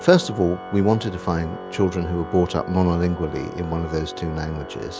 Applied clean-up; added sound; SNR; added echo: none; Organ; 13 dB; none.